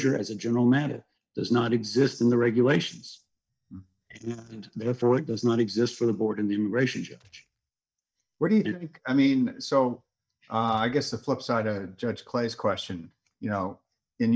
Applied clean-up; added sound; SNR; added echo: neural mask model DeepFilterNet 3.